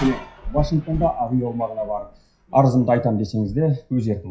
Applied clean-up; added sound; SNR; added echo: classical method WPE with log-MMSE.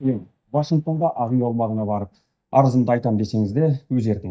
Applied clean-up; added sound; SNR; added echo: neural mask model DeepFilterNet 3.